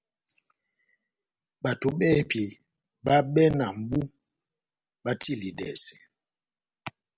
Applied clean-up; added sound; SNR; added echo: none; none; none; none.